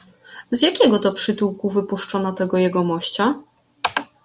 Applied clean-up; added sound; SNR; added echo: none; none; none; none.